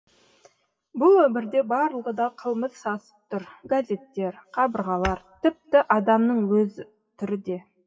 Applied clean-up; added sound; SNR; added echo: classical method WPE with log-MMSE.